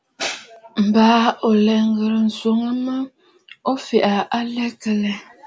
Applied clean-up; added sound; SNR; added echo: none; none; none; none.